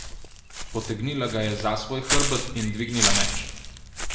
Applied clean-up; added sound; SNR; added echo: none; Walk, footsteps / Bird; -2 dB; reverberation time 0.9 s.